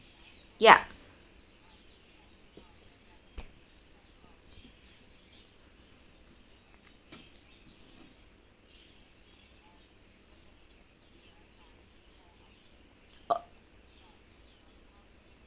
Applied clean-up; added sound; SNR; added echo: none; none; none; none.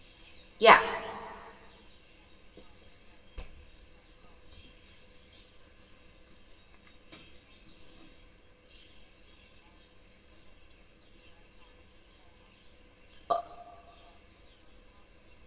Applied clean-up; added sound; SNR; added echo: none; none; none; reverberation time 1.7 s.